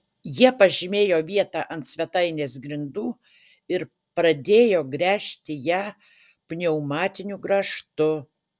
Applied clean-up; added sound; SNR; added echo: none; none; none; none.